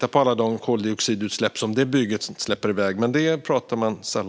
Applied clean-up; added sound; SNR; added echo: none; none; none; none.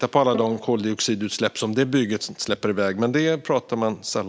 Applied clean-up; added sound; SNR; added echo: none; Bowed string instrument; 17 dB; none.